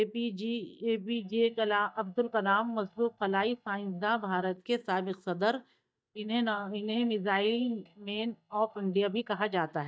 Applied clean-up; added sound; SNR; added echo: neural mask model DeepFilterNet 3.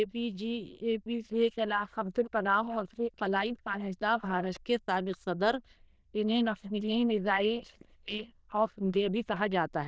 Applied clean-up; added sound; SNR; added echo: neural diffusion model UNIVERSE++.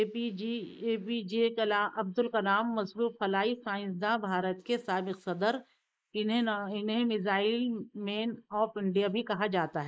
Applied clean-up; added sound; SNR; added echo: neural mask model Resemble Enhance denoiser.